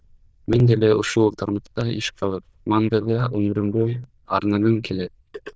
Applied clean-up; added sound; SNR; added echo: neural diffusion model UNIVERSE++.